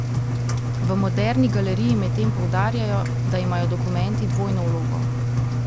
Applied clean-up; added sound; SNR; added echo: none; Engine; -5 dB; none.